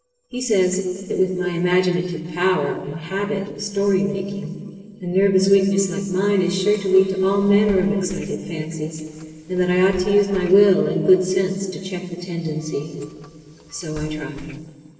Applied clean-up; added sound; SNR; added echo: neural separator model SepFormer DNS4.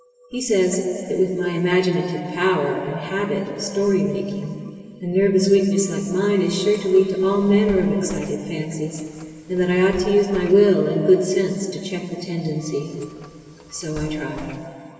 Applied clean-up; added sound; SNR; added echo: none; Bus; 19 dB; reverberation time 2.8 s.